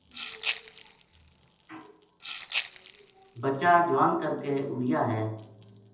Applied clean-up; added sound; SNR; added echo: none; Rattle (instrument); 11 dB; reverberation time 0.7 s.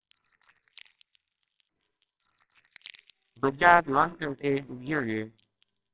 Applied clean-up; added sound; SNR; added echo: neural separator model SepFormer WHAMR!.